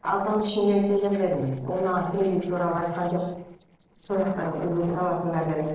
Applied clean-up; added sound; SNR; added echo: neural separator model SepFormer DNS4.